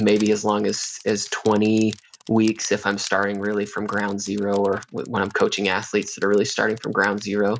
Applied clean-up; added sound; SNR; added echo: neural mask model RNNoise.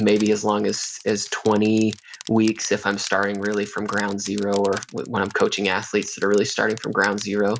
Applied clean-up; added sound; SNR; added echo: none; Crushing; 19 dB; none.